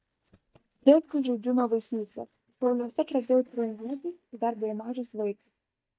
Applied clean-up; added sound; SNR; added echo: neural mask model DeepFilterNet 3.